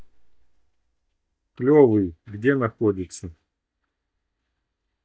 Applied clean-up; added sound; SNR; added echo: neural mask model DeepFilterNet 3.